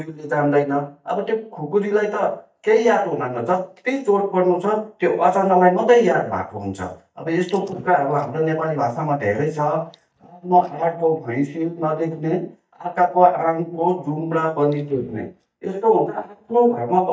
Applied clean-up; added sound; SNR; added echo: neural mask model DeepFilterNet 3.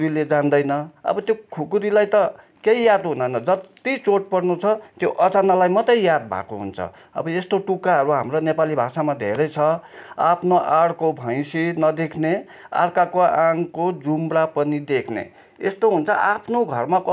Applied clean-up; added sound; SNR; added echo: none; none; none; none.